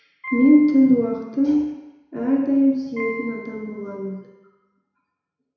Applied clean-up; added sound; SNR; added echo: none; Piano; 18 dB; reverberation time 1.0 s.